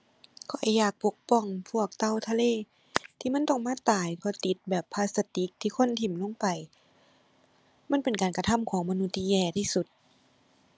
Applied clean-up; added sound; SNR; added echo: none; none; none; none.